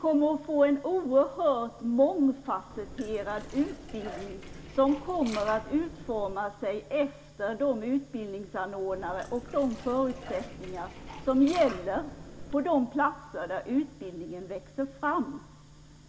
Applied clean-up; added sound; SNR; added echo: none; Liquid; 14 dB; reverberation time 0.3 s.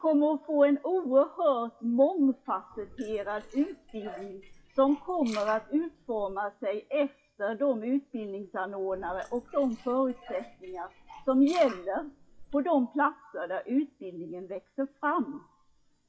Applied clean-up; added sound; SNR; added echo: classical method WPE with log-MMSE.